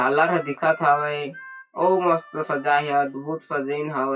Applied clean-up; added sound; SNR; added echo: classical method WPE with log-MMSE.